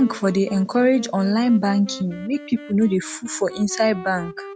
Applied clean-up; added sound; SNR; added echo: none; Wind instrument, woodwind instrument; 16 dB; none.